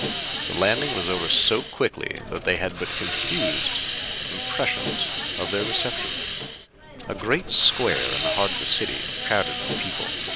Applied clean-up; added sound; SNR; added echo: none; Hiss; -2 dB; none.